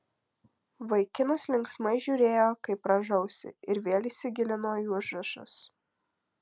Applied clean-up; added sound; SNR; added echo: none; none; none; none.